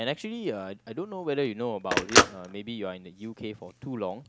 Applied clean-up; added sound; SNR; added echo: none; Telephone; -3 dB; none.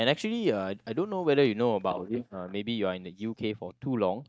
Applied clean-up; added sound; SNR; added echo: neural mask model DeepFilterNet 3.